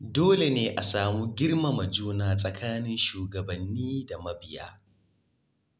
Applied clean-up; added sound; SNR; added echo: none; none; none; none.